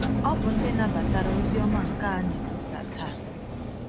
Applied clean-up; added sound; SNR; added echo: none; Engine; -4 dB; none.